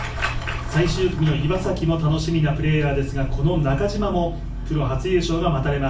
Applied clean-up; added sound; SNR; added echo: none; none; none; reverberation time 0.3 s.